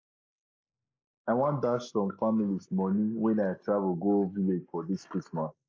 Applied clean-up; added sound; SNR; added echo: neural mask model Resemble Enhance denoiser.